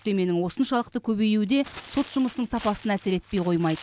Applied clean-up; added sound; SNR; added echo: none; Crumpling, crinkling; 20 dB; none.